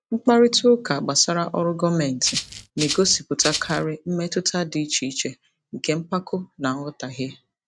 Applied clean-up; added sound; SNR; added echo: neural mask model RNNoise.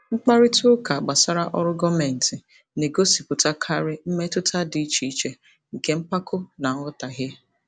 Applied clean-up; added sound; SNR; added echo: none; none; none; none.